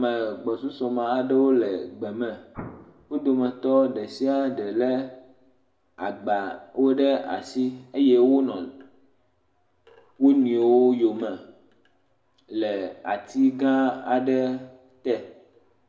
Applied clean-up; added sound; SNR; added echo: none; Explosion; 18 dB; reverberation time 0.9 s.